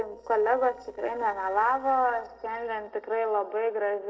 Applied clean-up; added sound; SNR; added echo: neural separator model SepFormer DNS4.